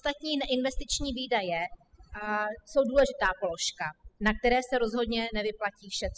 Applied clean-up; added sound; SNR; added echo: classical method spectral subtraction.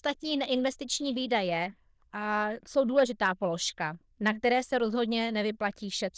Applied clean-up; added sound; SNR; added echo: neural diffusion model UNIVERSE++.